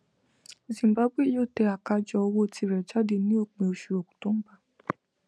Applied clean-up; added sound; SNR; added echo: none; none; none; none.